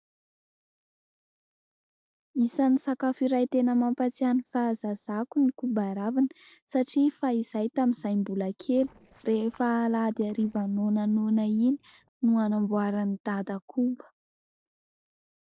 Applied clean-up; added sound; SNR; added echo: neural separator model SepFormer DNS4.